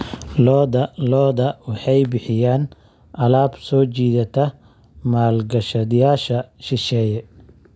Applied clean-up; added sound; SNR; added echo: none; none; none; none.